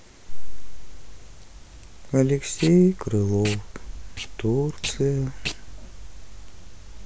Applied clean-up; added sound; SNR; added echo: none; Packing tape, duct tape; 17 dB; none.